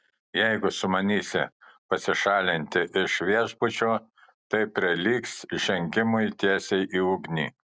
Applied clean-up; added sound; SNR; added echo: none; none; none; none.